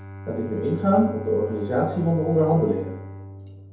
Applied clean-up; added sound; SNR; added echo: none; Bowed string instrument; 12 dB; reverberation time 0.8 s.